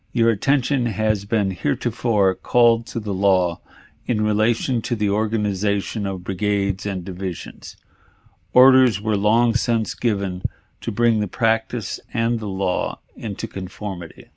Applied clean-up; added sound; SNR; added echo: none; none; none; none.